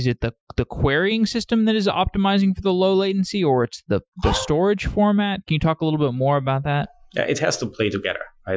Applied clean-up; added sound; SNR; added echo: classical method Wiener filter.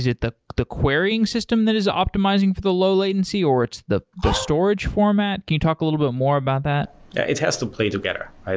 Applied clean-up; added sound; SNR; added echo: none; Dog; 8 dB; none.